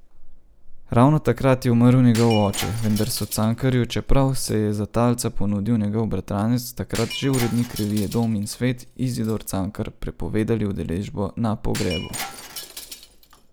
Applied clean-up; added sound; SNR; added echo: none; Shatter; 17 dB; none.